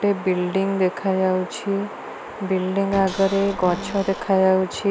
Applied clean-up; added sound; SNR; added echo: none; Cupboard open or close / Door; 14 dB; none.